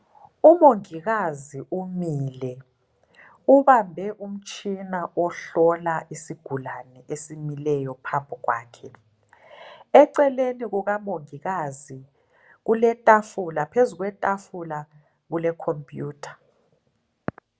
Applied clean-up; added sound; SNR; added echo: none; none; none; none.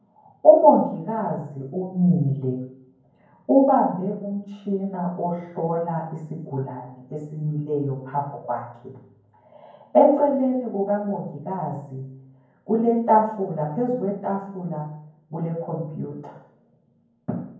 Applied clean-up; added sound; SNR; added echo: none; none; none; reverberation time 0.9 s.